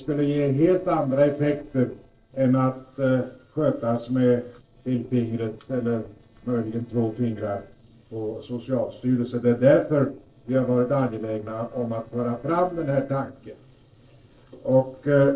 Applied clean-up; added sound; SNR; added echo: neural separator model SepFormer DNS4.